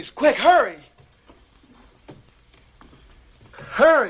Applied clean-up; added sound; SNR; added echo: none; none; none; none.